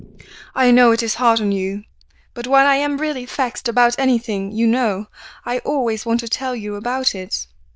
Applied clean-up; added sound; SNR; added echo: neural diffusion model UNIVERSE++.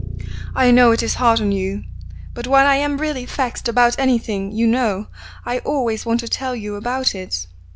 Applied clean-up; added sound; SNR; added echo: none; Bass guitar; 13 dB; none.